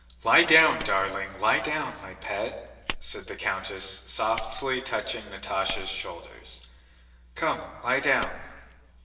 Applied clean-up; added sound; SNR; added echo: none; Fire; 11 dB; reverberation time 1.2 s.